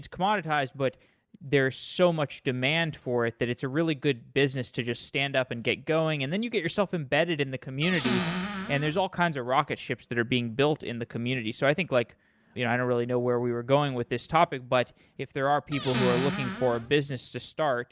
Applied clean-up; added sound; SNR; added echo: none; Squeak / Cupboard open or close; 1 dB; none.